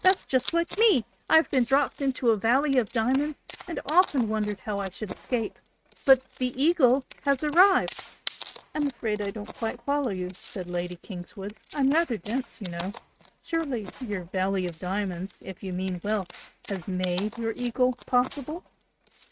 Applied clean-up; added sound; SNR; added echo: neural mask model RNNoise.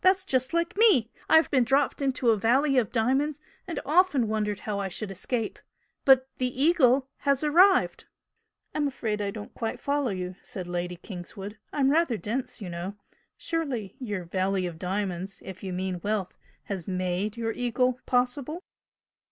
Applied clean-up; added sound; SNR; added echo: none; none; none; none.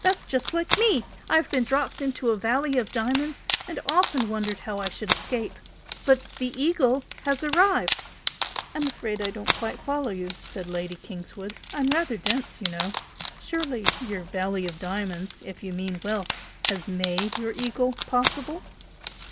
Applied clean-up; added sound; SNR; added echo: none; Wood; 7 dB; none.